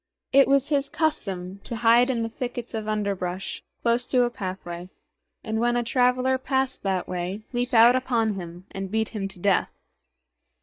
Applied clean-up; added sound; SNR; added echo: neural mask model DeepFilterNet 3.